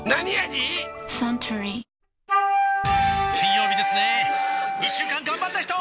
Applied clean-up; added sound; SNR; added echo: none; Wind instrument, woodwind instrument; -3 dB; none.